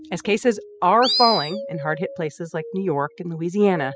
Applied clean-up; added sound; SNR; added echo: classical method spectral subtraction.